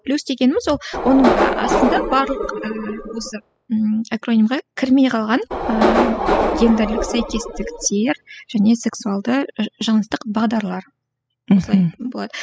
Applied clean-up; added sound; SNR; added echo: classical method spectral subtraction.